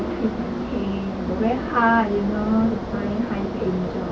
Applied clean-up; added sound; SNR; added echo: none; none; none; none.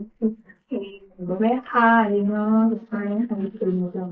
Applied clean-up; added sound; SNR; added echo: neural mask model Resemble Enhance denoiser.